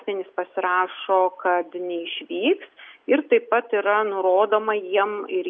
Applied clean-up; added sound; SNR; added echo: none; none; none; none.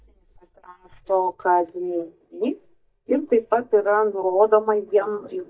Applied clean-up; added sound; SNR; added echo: neural mask model DeepFilterNet 3.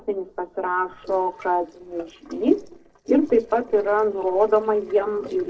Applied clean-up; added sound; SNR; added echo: neural separator model SepFormer DNS4.